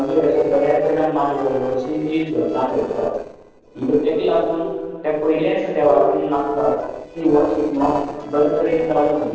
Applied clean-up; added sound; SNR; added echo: neural separator model SepFormer DNS4.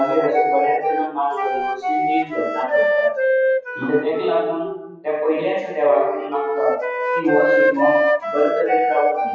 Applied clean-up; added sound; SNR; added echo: classical method WPE with log-MMSE.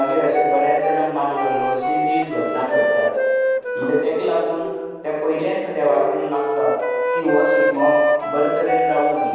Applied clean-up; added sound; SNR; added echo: none; Wind instrument, woodwind instrument; 0 dB; reverberation time 1.2 s.